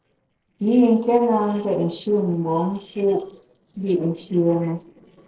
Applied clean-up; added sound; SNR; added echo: neural separator model SepFormer DNS4.